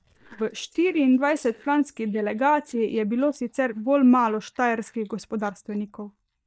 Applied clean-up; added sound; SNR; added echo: neural mask model DeepFilterNet 3.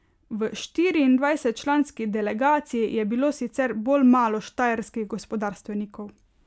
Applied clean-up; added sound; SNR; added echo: none; none; none; none.